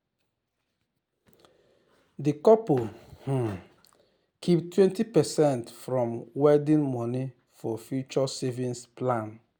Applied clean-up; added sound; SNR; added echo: none; none; none; none.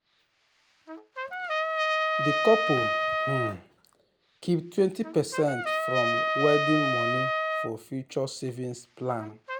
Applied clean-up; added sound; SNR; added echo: none; Trumpet; 0 dB; none.